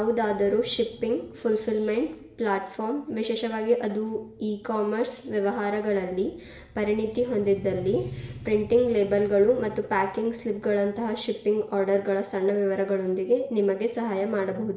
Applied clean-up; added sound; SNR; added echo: none; none; none; reverberation time 1.0 s.